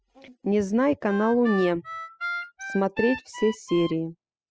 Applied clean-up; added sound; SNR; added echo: classical method spectral subtraction.